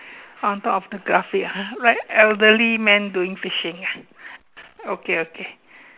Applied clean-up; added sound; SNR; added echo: none; none; none; none.